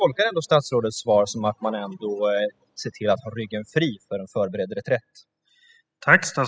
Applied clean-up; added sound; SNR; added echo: classical method spectral subtraction.